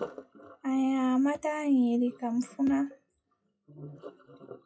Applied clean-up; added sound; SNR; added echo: classical method WPE with log-MMSE.